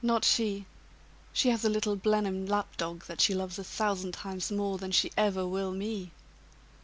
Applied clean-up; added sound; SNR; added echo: none; none; none; none.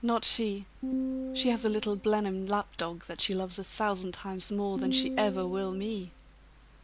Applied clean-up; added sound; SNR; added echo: none; Piano; 6 dB; none.